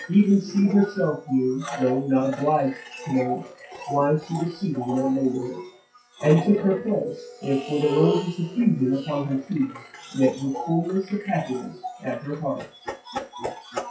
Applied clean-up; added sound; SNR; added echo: classical method WPE with log-MMSE.